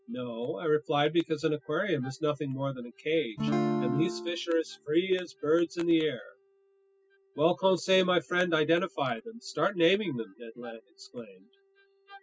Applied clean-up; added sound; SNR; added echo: classical method spectral subtraction.